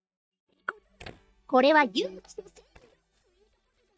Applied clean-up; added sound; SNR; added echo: neural mask model DeepFilterNet 3.